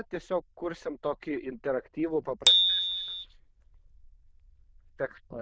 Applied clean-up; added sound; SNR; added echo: neural diffusion model UNIVERSE++.